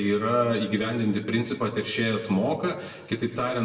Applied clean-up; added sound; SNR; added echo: none; none; none; reverberation time 1.3 s.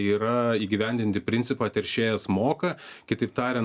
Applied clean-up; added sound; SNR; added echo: none; none; none; none.